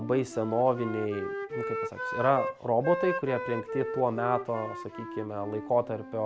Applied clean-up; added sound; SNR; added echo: none; Wind instrument, woodwind instrument; 7 dB; none.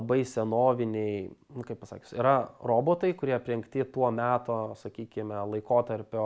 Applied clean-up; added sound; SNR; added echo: none; none; none; none.